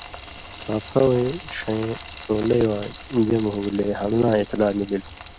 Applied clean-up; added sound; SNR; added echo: none; Frying (food); 16 dB; none.